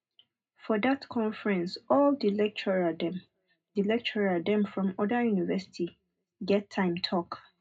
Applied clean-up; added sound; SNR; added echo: none; none; none; reverberation time 0.2 s.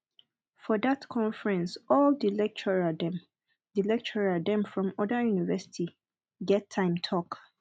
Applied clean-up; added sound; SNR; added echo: none; none; none; none.